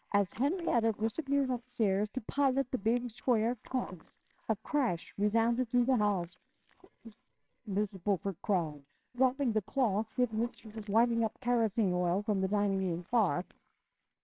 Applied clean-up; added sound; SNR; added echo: neural separator model SepFormer WHAMR!.